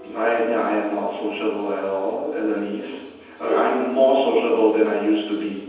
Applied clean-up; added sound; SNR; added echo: none; Piano; 15 dB; reverberation time 1.1 s.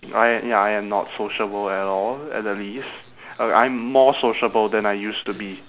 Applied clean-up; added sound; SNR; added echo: none; none; none; none.